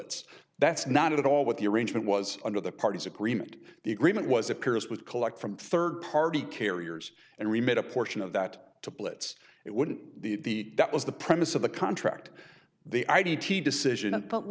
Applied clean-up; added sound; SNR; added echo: none; none; none; none.